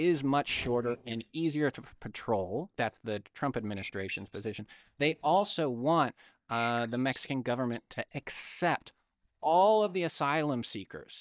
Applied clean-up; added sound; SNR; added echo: neural mask model DeepFilterNet 3.